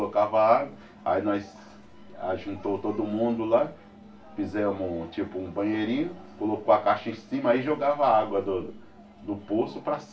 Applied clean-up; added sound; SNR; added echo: none; none; none; reverberation time 0.3 s.